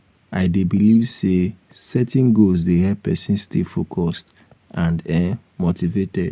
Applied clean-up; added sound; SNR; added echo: none; none; none; none.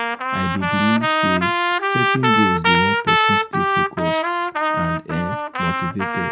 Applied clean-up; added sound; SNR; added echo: none; Trumpet; -5 dB; none.